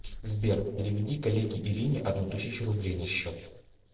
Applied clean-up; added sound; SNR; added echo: neural separator model SepFormer DNS4.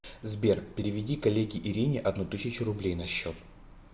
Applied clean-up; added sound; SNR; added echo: none; none; none; none.